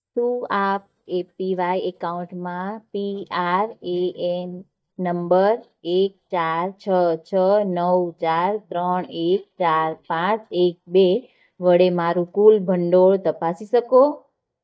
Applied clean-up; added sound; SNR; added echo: neural mask model DeepFilterNet 3.